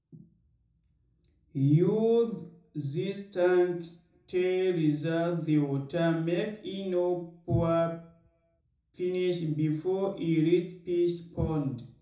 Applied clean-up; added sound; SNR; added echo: none; none; none; reverberation time 0.6 s.